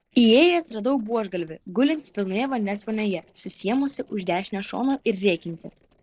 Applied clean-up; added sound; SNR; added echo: neural separator model SepFormer DNS4.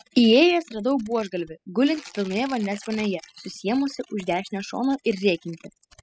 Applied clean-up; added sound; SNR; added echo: classical method spectral subtraction.